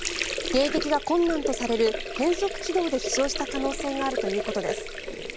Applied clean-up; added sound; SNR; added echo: none; Sink (filling or washing) / Water; 5 dB; none.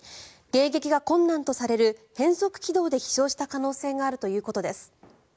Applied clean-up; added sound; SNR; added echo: none; none; none; none.